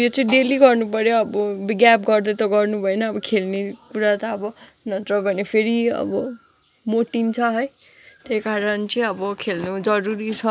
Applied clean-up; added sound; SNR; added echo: none; none; none; none.